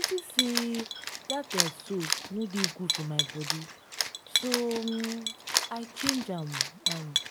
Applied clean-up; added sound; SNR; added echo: none; Cat; -2 dB; none.